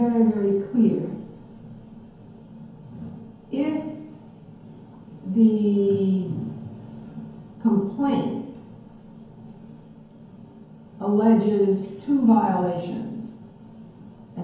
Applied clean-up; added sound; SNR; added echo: none; none; none; reverberation time 0.9 s.